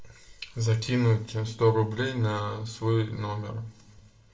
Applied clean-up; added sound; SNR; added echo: none; none; none; reverberation time 0.5 s.